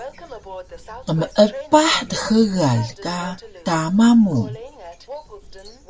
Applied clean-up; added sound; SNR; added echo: none; Train; 17 dB; none.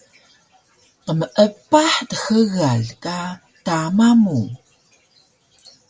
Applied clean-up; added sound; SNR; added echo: none; none; none; none.